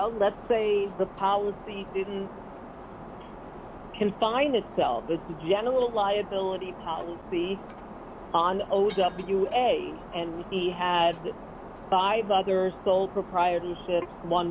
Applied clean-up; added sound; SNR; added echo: none; Shatter; 14 dB; none.